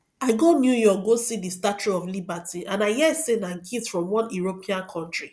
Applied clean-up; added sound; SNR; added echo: none; none; none; none.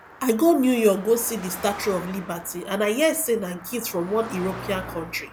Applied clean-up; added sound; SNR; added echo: none; Car passing by; 15 dB; none.